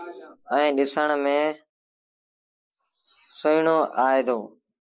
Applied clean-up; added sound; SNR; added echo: neural mask model Resemble Enhance denoiser.